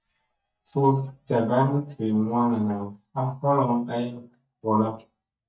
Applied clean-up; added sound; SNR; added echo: neural mask model DeepFilterNet 3.